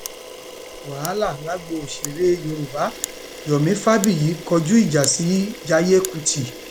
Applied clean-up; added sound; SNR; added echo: none; Camera; 13 dB; none.